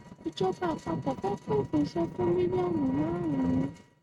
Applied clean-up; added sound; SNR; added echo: neural mask model RNNoise.